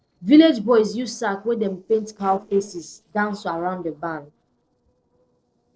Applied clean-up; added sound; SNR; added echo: neural separator model SepFormer DNS4.